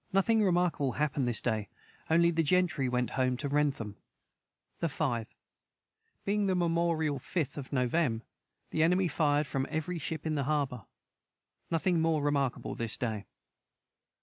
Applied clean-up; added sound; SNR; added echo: none; none; none; none.